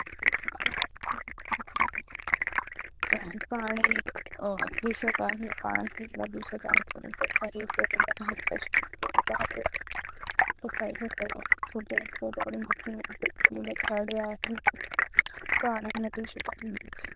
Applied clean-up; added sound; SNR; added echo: neural diffusion model UNIVERSE++.